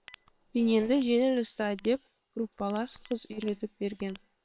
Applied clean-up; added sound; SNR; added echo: neural separator model SepFormer WHAM!.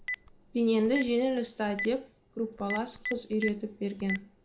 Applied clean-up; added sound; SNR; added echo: none; Telephone; 10 dB; none.